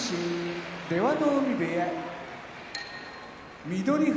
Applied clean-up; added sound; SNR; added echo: none; none; none; none.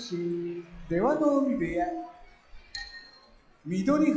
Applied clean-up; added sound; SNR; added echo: classical method log-MMSE.